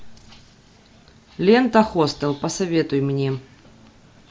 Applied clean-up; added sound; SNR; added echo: none; none; none; none.